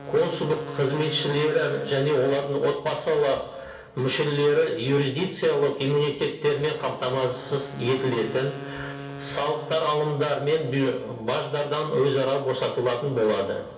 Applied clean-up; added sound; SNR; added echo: none; Wind instrument, woodwind instrument; 16 dB; reverberation time 0.3 s.